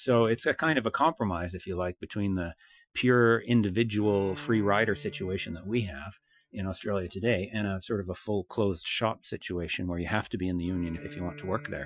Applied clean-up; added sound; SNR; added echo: classical method Wiener filter.